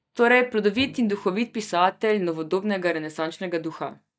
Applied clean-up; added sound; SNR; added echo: neural mask model DeepFilterNet 3.